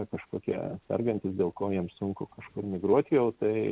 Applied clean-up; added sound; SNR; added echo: none; none; none; none.